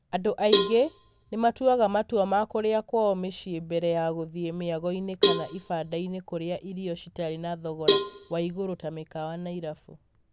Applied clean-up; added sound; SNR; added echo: none; Cowbell; -2 dB; none.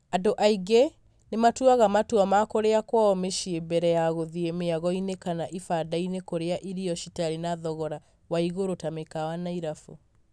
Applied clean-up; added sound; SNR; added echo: none; none; none; none.